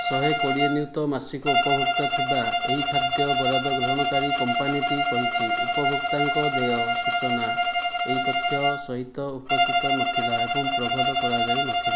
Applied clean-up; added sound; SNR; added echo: none; Bowed string instrument; -5 dB; none.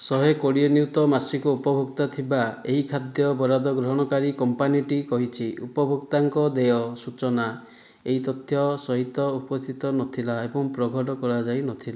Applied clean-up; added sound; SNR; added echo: none; none; none; none.